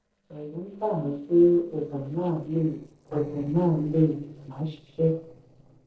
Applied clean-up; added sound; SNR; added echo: neural separator model SepFormer DNS4.